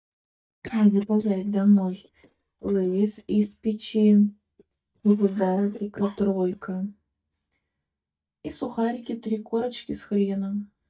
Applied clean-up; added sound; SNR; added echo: neural mask model DeepFilterNet 3.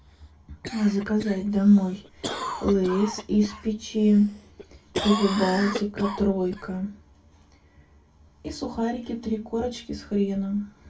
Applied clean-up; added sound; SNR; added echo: none; Cough; 12 dB; reverberation time 0.2 s.